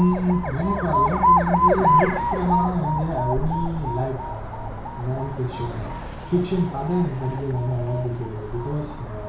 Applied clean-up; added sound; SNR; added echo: none; Alarm; 0 dB; reverberation time 0.6 s.